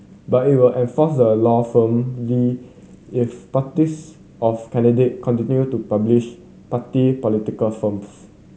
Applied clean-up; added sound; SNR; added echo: none; none; none; none.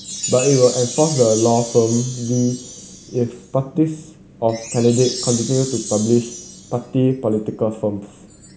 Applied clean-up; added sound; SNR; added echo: none; Chime; 11 dB; none.